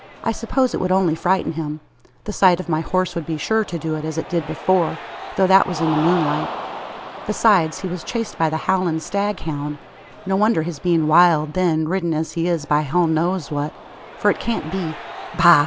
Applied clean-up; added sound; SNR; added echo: none; Cheering; 14 dB; none.